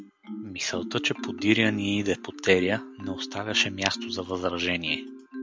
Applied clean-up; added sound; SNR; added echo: none; Marimba, xylophone; 11 dB; none.